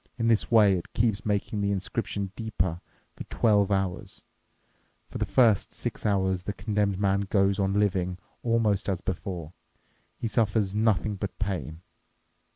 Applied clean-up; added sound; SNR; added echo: none; none; none; none.